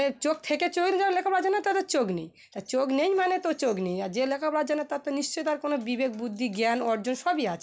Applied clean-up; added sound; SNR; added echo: none; none; none; none.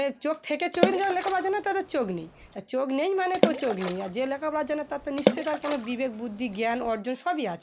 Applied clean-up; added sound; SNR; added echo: none; Water / Splash, splatter; 3 dB; none.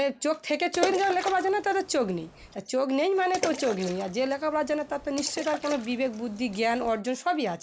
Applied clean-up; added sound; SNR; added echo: neural mask model Resemble Enhance denoiser.